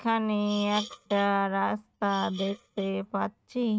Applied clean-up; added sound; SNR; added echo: neural mask model RNNoise.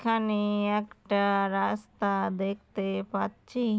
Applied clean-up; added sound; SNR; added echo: none; none; none; none.